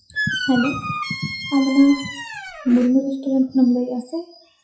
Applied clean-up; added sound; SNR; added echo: classical method WPE with log-MMSE.